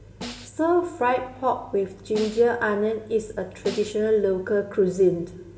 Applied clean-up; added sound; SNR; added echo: none; Snare drum; 17 dB; reverberation time 0.9 s.